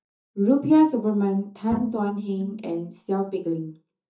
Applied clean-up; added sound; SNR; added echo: neural mask model DeepFilterNet 3.